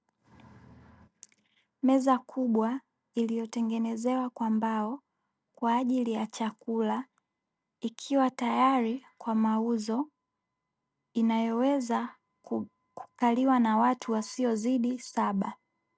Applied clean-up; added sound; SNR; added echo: none; none; none; none.